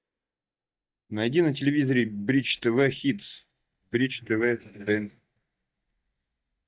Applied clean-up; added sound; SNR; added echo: neural mask model DeepFilterNet 3.